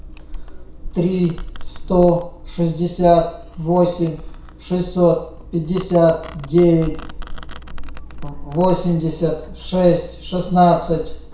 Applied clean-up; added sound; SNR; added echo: none; Domestic sounds, home sounds; 11 dB; reverberation time 0.6 s.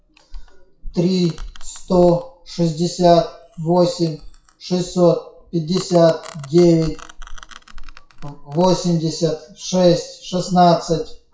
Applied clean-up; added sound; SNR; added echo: classical method WPE with log-MMSE.